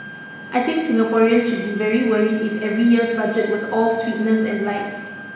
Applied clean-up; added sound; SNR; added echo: none; Wind instrument, woodwind instrument; 15 dB; reverberation time 1.1 s.